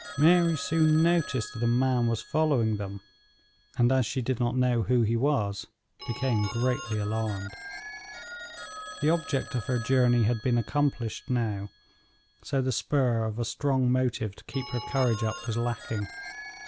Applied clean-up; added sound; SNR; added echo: none; Telephone; 16 dB; none.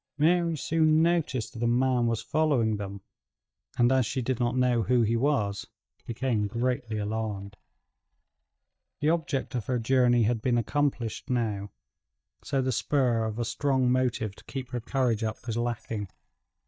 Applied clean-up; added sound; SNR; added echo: neural mask model DeepFilterNet 3.